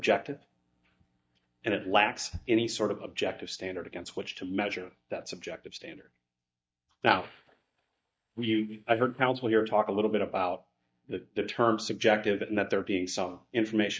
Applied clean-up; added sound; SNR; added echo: neural mask model DeepFilterNet 3.